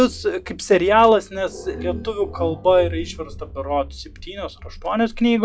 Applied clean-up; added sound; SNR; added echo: classical method log-MMSE.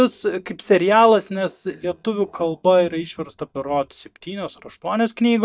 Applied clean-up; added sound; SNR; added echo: neural mask model DeepFilterNet 3.